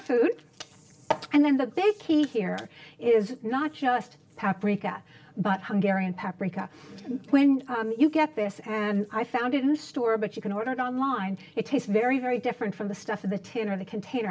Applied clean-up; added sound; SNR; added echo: none; none; none; none.